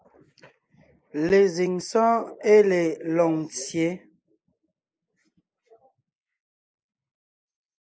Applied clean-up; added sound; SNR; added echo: neural mask model Resemble Enhance denoiser.